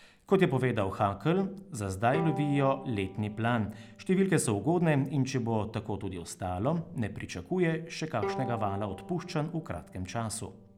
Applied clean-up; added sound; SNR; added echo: none; Bowed string instrument; 14 dB; none.